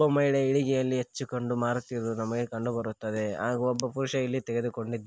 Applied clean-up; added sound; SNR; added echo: none; none; none; none.